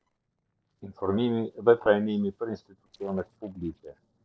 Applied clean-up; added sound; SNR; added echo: neural separator model SepFormer DNS4.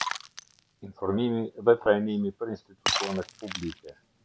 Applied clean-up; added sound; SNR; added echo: none; Shatter; 8 dB; none.